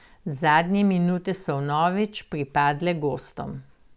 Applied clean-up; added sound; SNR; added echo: none; none; none; none.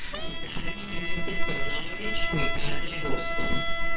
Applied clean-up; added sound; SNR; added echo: neural separator model SepFormer WHAMR!.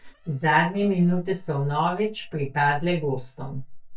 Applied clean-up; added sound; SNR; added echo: neural mask model DeepFilterNet 3.